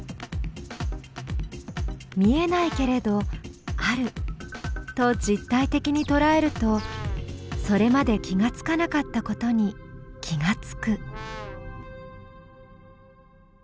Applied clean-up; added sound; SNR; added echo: none; Brass instrument + Bird; 15 dB; none.